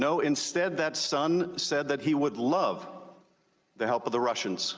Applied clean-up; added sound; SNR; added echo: none; none; none; none.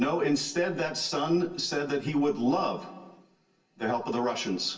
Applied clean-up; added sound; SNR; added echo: none; none; none; reverberation time 0.3 s.